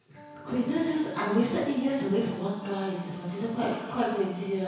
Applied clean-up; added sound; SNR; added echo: none; Wind instrument, woodwind instrument; 20 dB; reverberation time 1.1 s.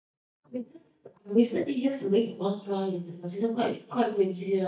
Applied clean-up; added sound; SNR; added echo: neural mask model DeepFilterNet 3.